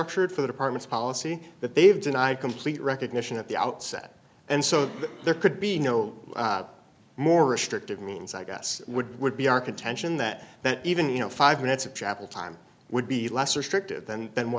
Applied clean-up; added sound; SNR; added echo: none; none; none; none.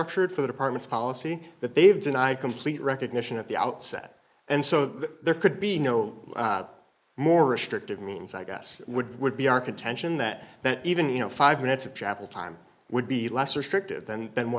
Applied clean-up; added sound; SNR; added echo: neural mask model Resemble Enhance denoiser.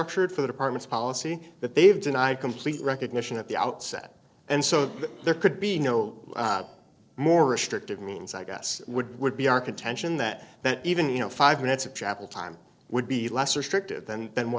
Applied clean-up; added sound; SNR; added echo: neural separator model SepFormer DNS4.